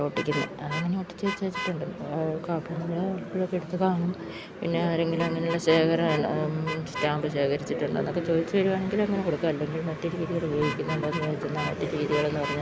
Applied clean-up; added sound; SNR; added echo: none; Vehicle horn, car horn, honking; 12 dB; none.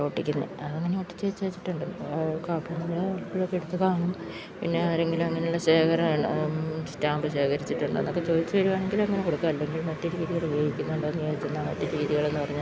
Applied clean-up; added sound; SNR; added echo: none; none; none; none.